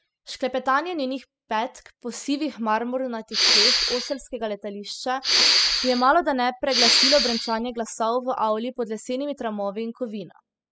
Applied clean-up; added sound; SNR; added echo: classical method spectral subtraction.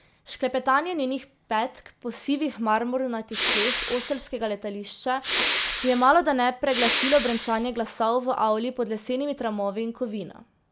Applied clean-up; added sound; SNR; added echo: none; Respiratory sounds; -4 dB; none.